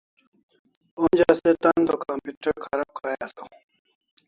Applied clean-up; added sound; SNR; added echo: none; none; none; none.